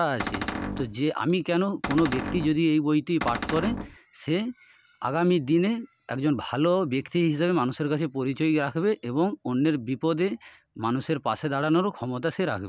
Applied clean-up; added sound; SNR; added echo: none; Cupboard open or close; 6 dB; none.